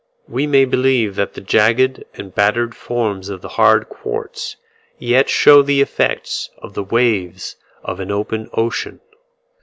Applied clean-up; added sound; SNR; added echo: none; none; none; none.